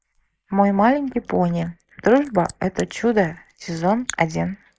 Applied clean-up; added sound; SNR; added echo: neural mask model Resemble Enhance denoiser.